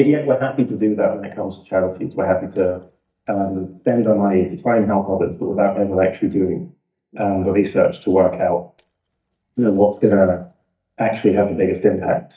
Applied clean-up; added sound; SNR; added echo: neural mask model DeepFilterNet 3.